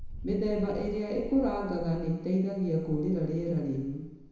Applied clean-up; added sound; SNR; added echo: none; Dog; 13 dB; reverberation time 1.0 s.